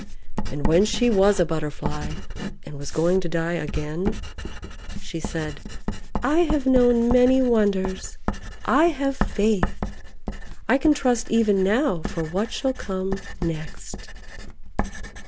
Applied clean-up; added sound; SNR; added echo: none; Writing; 4 dB; none.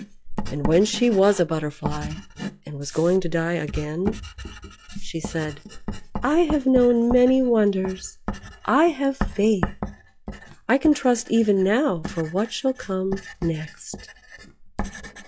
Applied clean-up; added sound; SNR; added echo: classical method log-MMSE.